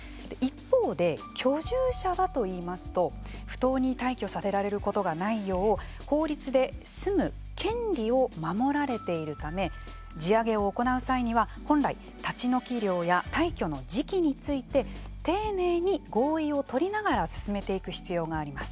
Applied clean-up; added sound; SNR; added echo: none; none; none; none.